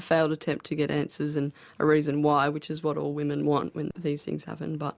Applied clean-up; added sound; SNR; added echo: none; none; none; none.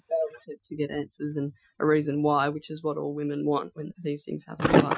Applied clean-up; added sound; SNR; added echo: classical method Wiener filter.